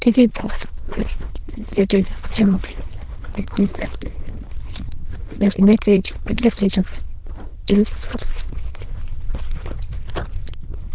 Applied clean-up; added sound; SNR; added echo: neural diffusion model UNIVERSE++.